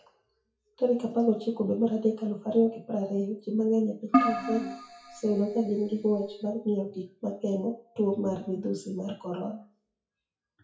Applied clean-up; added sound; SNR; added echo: classical method WPE with log-MMSE.